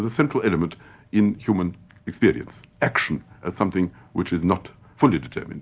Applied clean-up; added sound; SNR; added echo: none; none; none; none.